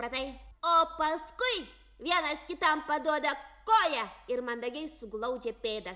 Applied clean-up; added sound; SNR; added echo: none; none; none; none.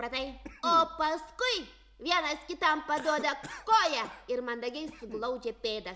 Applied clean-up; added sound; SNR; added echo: none; Cough; 18 dB; none.